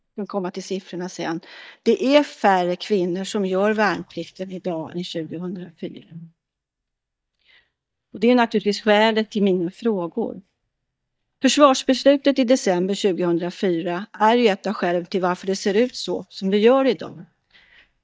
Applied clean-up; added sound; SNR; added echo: neural mask model DeepFilterNet 3.